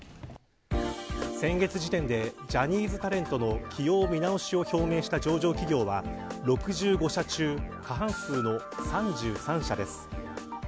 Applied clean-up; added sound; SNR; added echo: none; none; none; none.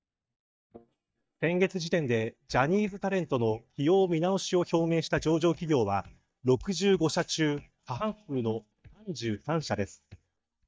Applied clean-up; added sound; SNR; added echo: neural mask model DeepFilterNet 3.